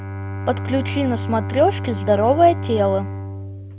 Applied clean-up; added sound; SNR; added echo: none; Bowed string instrument; 6 dB; none.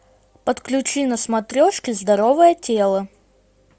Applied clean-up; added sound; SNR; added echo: none; none; none; none.